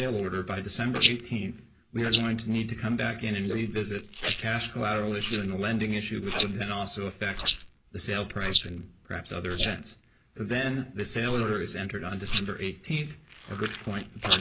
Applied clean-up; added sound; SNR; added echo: neural mask model Resemble Enhance denoiser.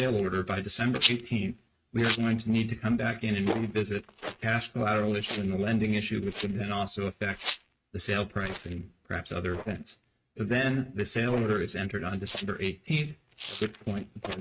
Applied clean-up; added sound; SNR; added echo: neural mask model RNNoise.